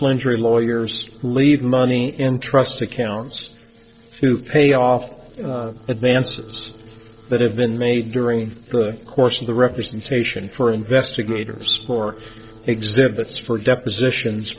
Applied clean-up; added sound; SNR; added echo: neural separator model SepFormer DNS4.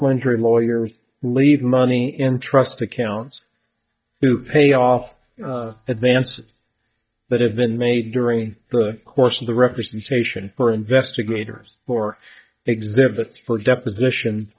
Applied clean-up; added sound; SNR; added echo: neural mask model DeepFilterNet 3.